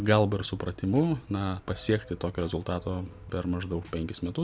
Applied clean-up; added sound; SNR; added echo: none; none; none; none.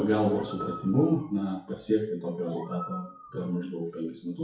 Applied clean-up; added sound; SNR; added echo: classical method WPE with log-MMSE.